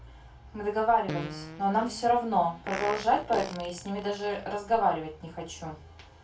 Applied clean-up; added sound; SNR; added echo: none; Fart; 11 dB; reverberation time 0.2 s.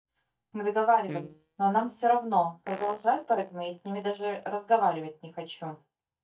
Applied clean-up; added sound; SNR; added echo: neural mask model DeepFilterNet 3.